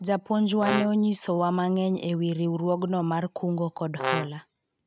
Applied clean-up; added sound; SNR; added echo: neural mask model RNNoise.